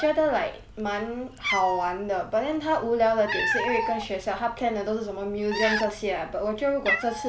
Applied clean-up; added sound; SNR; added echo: none; Cat; 6 dB; none.